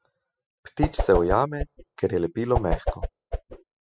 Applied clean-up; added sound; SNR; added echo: classical method spectral subtraction.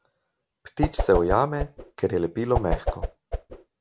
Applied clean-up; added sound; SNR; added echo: none; Whoosh, swoosh, swish; 2 dB; none.